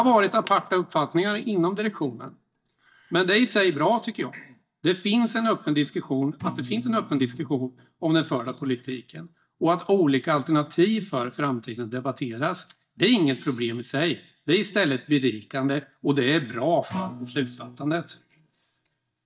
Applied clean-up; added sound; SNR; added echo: neural mask model DeepFilterNet 3.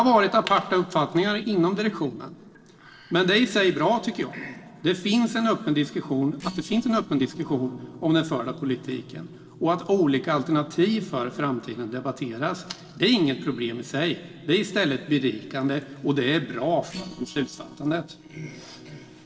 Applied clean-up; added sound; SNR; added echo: neural separator model SepFormer DNS4.